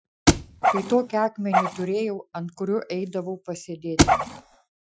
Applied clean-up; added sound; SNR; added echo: classical method Wiener filter.